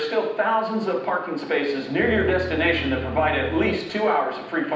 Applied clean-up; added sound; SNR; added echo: none; Bowed string instrument; 10 dB; reverberation time 0.9 s.